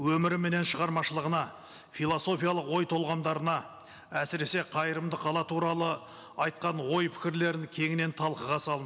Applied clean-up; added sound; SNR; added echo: none; none; none; none.